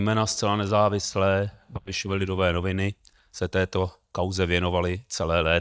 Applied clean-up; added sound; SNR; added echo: neural mask model DeepFilterNet 3.